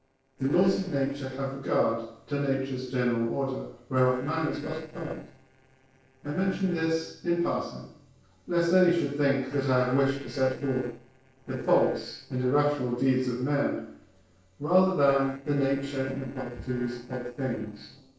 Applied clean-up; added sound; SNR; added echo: neural separator model SepFormer DNS4.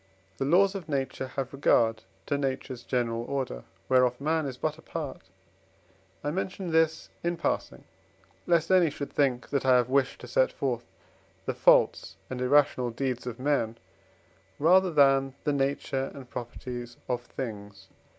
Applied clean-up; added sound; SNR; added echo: none; none; none; none.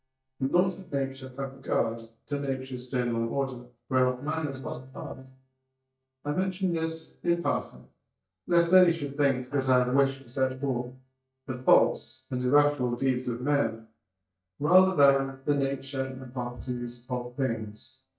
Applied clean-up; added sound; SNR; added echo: neural mask model DeepFilterNet 3.